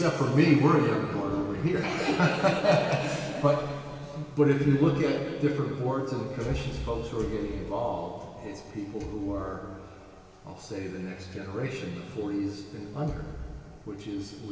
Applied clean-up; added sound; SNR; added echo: none; none; none; reverberation time 2.4 s.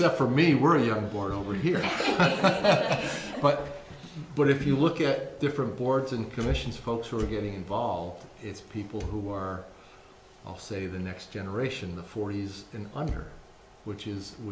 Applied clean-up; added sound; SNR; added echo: none; none; none; none.